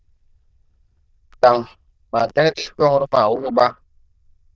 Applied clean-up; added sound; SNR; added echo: neural diffusion model UNIVERSE++.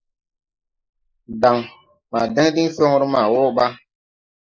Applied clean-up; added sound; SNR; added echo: neural mask model Resemble Enhance denoiser.